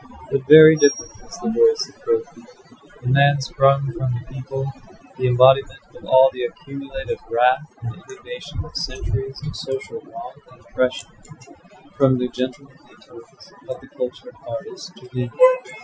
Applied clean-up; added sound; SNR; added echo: classical method Wiener filter.